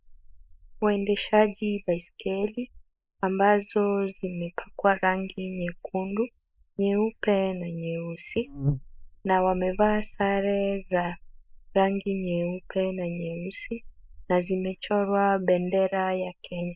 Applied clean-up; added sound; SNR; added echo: neural mask model Resemble Enhance denoiser.